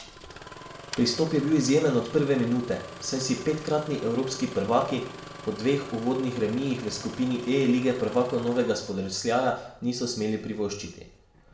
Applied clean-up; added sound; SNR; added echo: none; Engine starting; 16 dB; reverberation time 0.6 s.